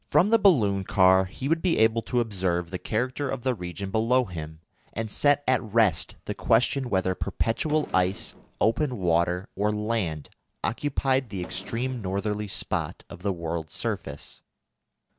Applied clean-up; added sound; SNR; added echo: none; Drawer open or close; 20 dB; none.